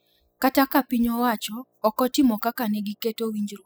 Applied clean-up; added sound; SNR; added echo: classical method spectral subtraction.